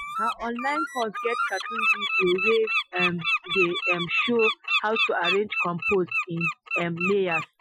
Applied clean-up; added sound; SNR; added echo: classical method Wiener filter.